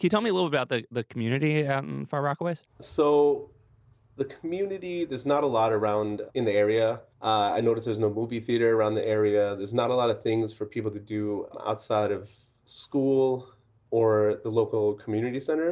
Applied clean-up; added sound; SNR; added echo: none; none; none; none.